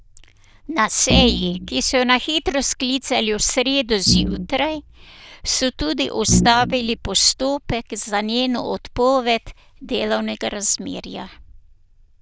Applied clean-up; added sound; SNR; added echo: neural diffusion model UNIVERSE++.